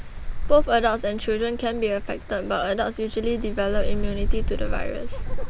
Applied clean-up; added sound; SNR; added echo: none; Wind; 0 dB; none.